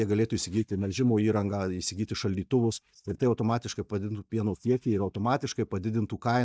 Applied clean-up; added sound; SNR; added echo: neural mask model DeepFilterNet 3.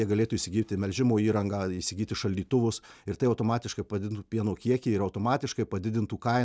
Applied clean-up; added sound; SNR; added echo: none; none; none; none.